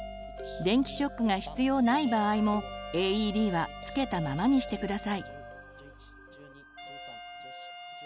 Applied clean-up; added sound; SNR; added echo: none; Wind instrument, woodwind instrument; 17 dB; none.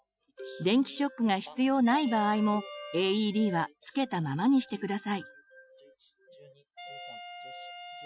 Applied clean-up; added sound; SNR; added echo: classical method Wiener filter.